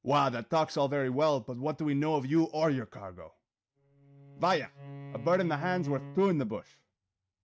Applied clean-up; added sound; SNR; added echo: neural mask model RNNoise.